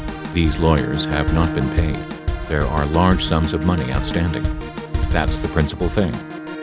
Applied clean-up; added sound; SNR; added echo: none; Bowed string instrument + Drum kit; 3 dB; none.